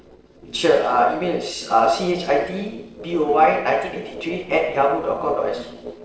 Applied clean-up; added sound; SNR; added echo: neural separator model SepFormer DNS4.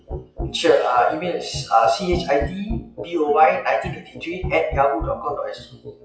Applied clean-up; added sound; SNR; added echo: classical method WPE with log-MMSE.